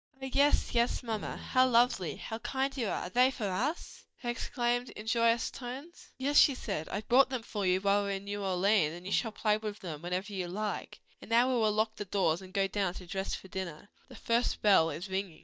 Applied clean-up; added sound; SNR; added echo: neural mask model DeepFilterNet 3.